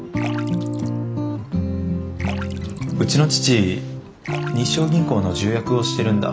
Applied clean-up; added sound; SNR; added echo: none; Splash, splatter; 20 dB; none.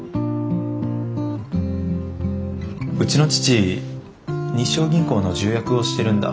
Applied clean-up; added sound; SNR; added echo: none; none; none; none.